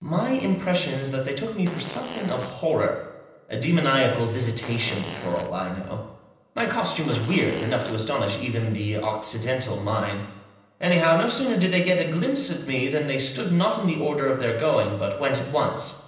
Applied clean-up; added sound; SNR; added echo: none; Fart; 15 dB; reverberation time 0.9 s.